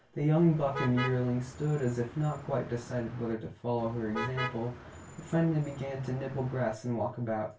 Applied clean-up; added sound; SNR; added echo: none; Motor vehicle (road); 11 dB; reverberation time 0.2 s.